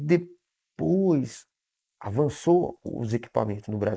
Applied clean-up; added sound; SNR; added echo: neural mask model Resemble Enhance denoiser.